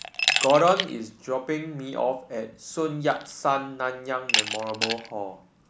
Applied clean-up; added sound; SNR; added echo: none; Glass; 5 dB; none.